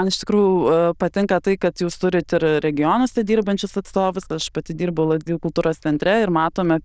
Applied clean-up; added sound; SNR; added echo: neural diffusion model UNIVERSE++.